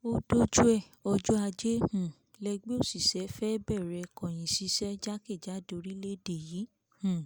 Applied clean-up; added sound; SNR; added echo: none; none; none; none.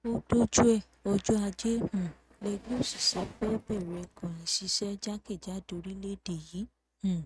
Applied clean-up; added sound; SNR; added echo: neural mask model RNNoise.